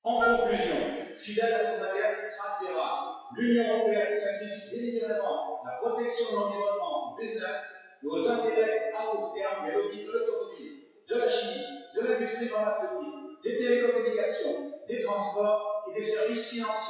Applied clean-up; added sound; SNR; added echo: classical method WPE with log-MMSE.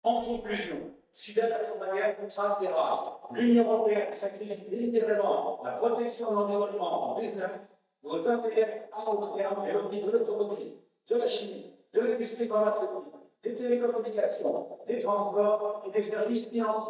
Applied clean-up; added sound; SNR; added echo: neural mask model DeepFilterNet 3.